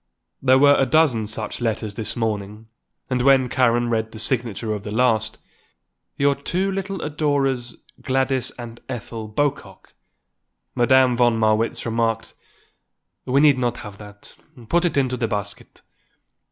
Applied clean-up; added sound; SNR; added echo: none; none; none; none.